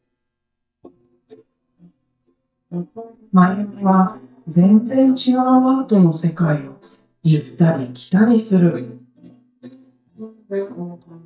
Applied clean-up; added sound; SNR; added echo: neural mask model DeepFilterNet 3.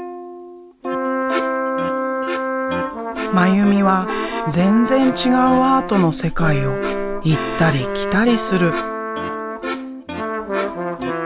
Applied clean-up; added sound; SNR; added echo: none; none; none; none.